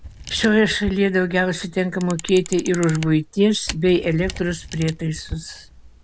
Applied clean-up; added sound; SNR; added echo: none; Camera; 15 dB; none.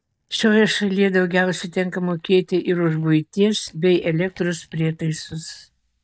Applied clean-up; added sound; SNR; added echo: neural mask model DeepFilterNet 3.